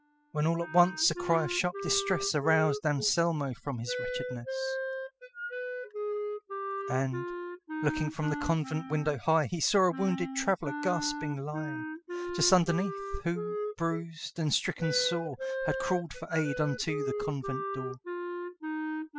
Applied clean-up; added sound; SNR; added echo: classical method spectral subtraction.